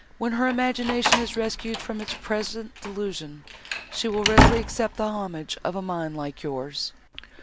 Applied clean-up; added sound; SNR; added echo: none; Slam; 0 dB; none.